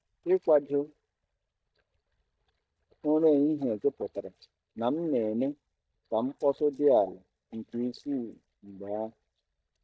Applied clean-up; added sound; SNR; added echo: neural mask model DeepFilterNet 3.